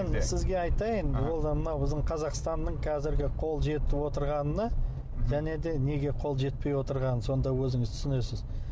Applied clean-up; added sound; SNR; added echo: none; none; none; none.